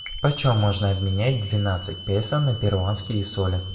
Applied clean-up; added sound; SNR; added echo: none; Hiss / Alarm; 15 dB; reverberation time 1.0 s.